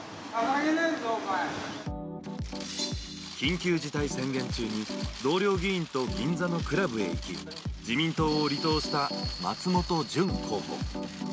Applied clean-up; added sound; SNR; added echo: none; none; none; none.